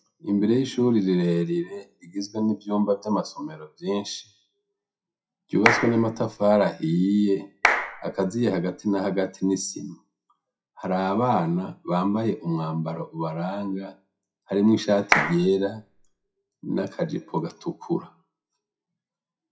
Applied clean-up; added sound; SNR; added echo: classical method WPE with log-MMSE.